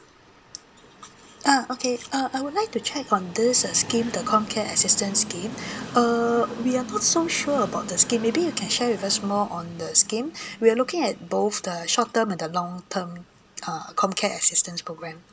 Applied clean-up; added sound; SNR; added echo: none; Train; 15 dB; none.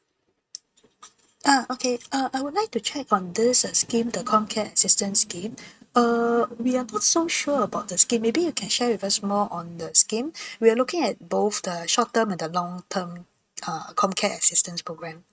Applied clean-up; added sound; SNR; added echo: neural mask model RNNoise.